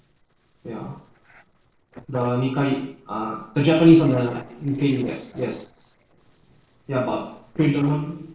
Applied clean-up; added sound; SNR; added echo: neural separator model SepFormer DNS4.